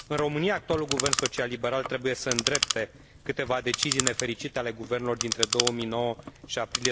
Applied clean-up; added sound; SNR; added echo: none; Clock; 3 dB; none.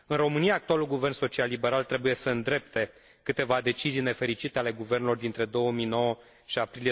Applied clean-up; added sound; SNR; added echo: none; none; none; none.